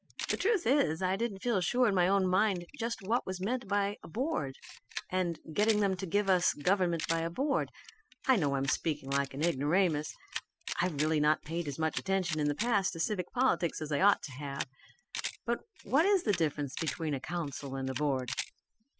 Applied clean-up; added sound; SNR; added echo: classical method spectral subtraction.